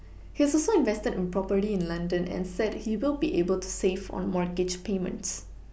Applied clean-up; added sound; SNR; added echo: none; none; none; none.